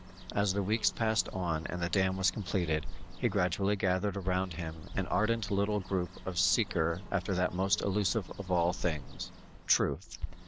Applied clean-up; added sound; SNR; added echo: none; Bird; 10 dB; none.